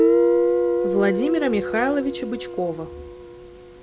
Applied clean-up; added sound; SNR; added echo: none; Guitar; -3 dB; none.